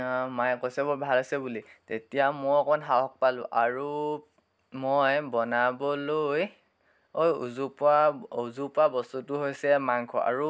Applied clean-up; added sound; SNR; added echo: none; none; none; none.